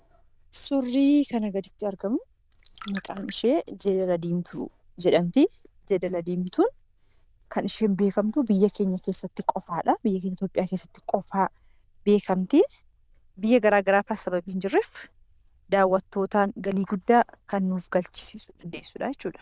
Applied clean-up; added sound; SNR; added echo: neural diffusion model UNIVERSE++.